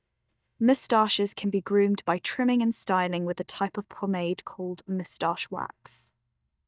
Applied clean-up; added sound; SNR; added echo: neural mask model DeepFilterNet 3.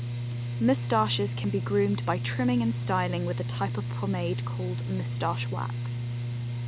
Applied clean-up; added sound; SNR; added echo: none; Mechanical fan; 1 dB; none.